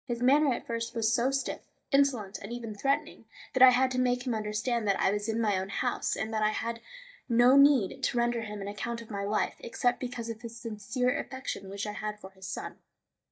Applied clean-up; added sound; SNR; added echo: neural mask model DeepFilterNet 3.